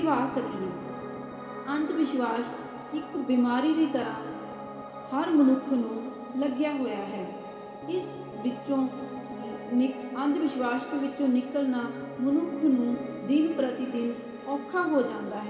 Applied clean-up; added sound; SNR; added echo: none; Piano; 12 dB; reverberation time 2.1 s.